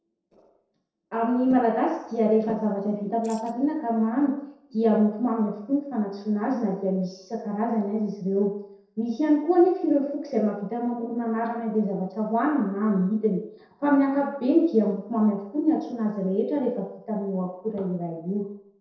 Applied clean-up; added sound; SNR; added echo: neural separator model SepFormer DNS4.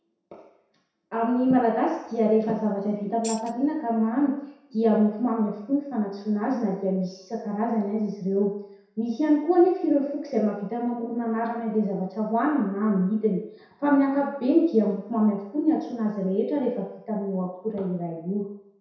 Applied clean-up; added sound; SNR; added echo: none; Tambourine; 16 dB; reverberation time 0.7 s.